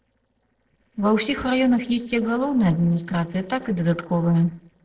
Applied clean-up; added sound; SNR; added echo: neural separator model SepFormer DNS4.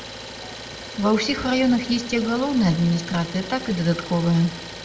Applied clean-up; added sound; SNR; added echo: none; Idling; 13 dB; reverberation time 1.1 s.